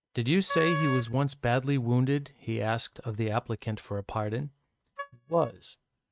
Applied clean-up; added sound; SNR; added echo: neural mask model RNNoise.